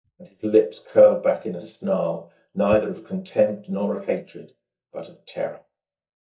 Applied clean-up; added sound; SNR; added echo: neural mask model DeepFilterNet 3.